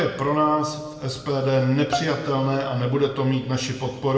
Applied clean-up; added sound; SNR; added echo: none; Bowed string instrument; 12 dB; reverberation time 1.2 s.